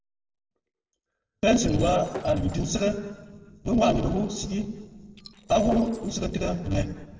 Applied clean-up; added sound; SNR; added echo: neural separator model SepFormer DNS4.